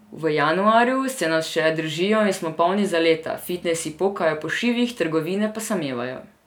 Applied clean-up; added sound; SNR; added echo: none; none; none; none.